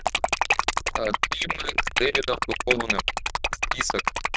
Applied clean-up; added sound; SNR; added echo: neural diffusion model UNIVERSE++.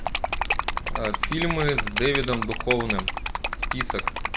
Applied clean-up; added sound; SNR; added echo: none; Liquid; 0 dB; none.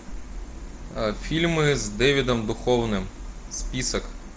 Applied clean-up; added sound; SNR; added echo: none; none; none; none.